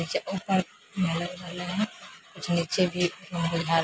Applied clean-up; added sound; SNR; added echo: none; none; none; none.